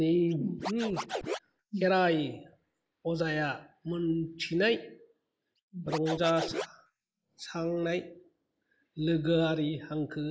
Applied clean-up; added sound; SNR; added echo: neural mask model Resemble Enhance denoiser.